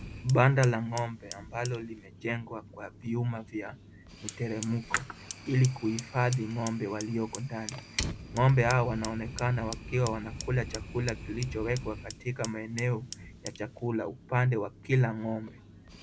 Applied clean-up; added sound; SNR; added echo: none; Fire; 12 dB; none.